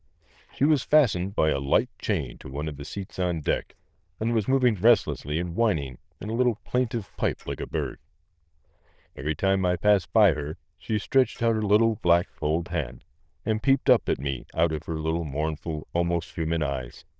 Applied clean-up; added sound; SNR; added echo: neural diffusion model UNIVERSE++.